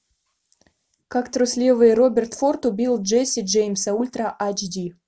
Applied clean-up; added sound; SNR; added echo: none; none; none; none.